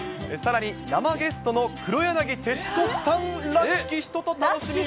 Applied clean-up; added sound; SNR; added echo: none; none; none; none.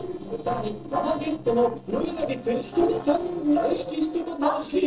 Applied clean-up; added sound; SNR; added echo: neural separator model SepFormer DNS4.